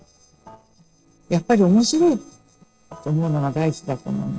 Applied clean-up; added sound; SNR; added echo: neural separator model SepFormer DNS4.